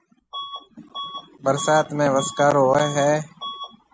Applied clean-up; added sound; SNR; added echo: none; Bus / Alarm; 13 dB; none.